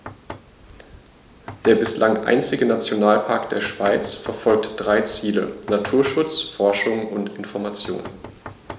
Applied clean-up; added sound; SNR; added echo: none; Knock; 19 dB; none.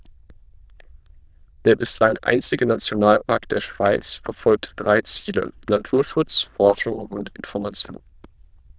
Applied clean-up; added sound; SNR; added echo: neural diffusion model UNIVERSE++.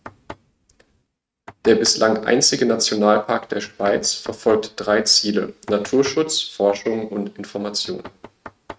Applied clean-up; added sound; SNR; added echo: neural mask model RNNoise.